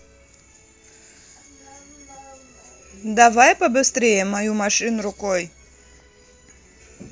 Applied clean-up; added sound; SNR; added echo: none; none; none; none.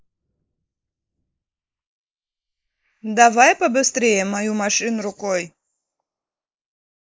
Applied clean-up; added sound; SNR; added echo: neural mask model Resemble Enhance denoiser.